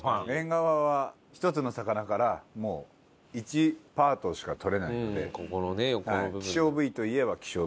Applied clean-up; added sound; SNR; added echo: none; none; none; none.